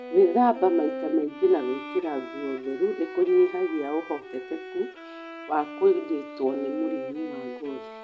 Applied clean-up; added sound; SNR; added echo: none; Bowed string instrument; 12 dB; none.